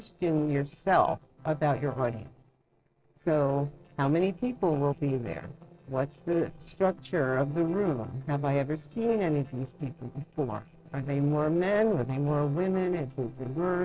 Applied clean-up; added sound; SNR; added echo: neural separator model SepFormer DNS4.